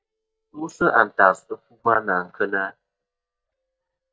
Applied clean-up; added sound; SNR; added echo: neural mask model DeepFilterNet 3.